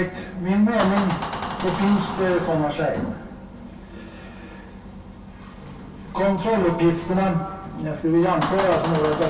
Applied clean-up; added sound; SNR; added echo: none; Door; 10 dB; reverberation time 0.2 s.